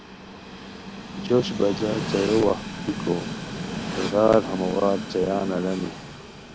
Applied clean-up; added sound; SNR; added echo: none; Train; 7 dB; none.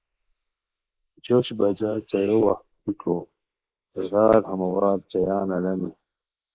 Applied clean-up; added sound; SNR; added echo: neural mask model Resemble Enhance denoiser.